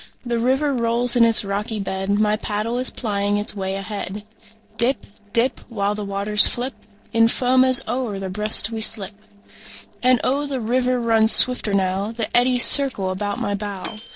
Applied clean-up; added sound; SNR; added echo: neural separator model SepFormer DNS4.